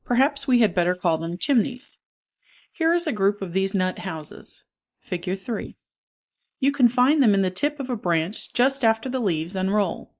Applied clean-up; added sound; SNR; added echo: neural mask model Resemble Enhance denoiser.